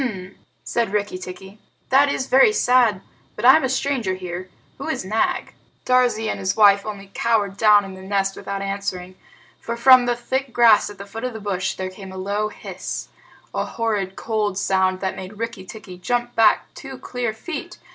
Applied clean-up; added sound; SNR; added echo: none; none; none; none.